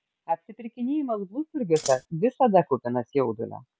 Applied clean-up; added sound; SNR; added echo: none; Scissors; 10 dB; none.